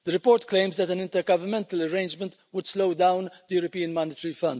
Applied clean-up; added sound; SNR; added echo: none; none; none; none.